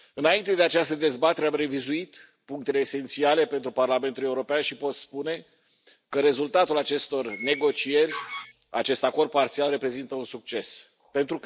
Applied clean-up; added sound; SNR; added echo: none; Door; 11 dB; none.